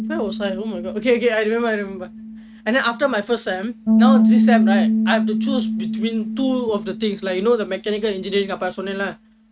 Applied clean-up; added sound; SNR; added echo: neural mask model RNNoise.